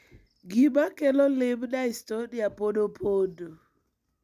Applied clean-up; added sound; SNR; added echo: none; none; none; none.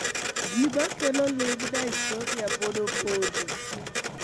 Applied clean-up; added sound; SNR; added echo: none; Printer; -1 dB; none.